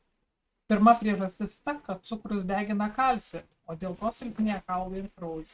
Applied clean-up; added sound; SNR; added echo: neural mask model RNNoise.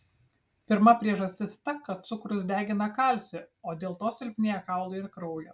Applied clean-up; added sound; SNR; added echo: none; none; none; none.